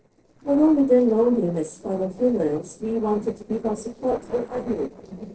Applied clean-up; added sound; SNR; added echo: neural separator model SepFormer DNS4.